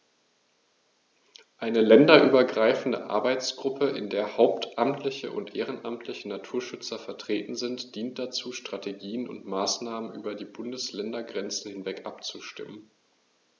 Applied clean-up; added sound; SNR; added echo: none; none; none; none.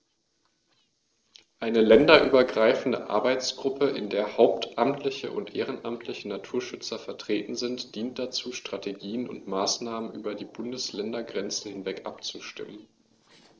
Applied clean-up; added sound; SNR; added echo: neural separator model SepFormer DNS4.